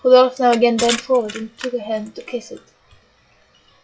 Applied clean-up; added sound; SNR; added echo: classical method WPE with log-MMSE.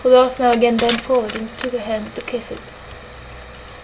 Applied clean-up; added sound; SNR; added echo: none; Crushing; 12 dB; reverberation time 1.6 s.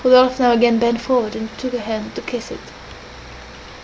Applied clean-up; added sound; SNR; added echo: none; none; none; none.